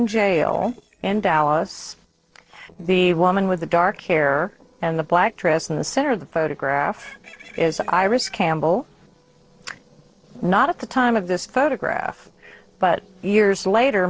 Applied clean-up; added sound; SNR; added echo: neural separator model SepFormer DNS4.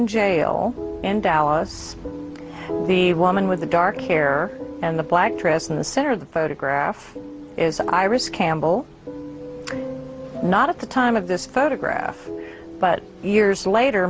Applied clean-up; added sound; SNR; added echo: none; none; none; none.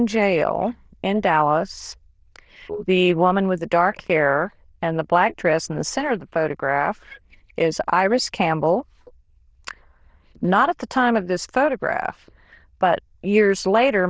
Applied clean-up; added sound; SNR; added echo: neural diffusion model UNIVERSE++.